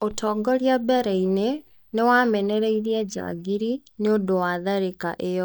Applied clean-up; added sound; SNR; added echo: neural mask model DeepFilterNet 3.